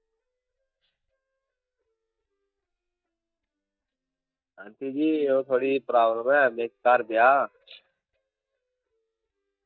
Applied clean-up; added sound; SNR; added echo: neural mask model DeepFilterNet 3.